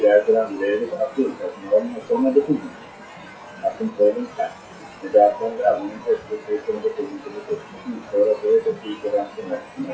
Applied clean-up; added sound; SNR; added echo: classical method WPE with log-MMSE.